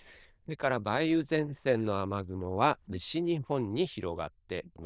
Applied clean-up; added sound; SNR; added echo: neural diffusion model UNIVERSE++.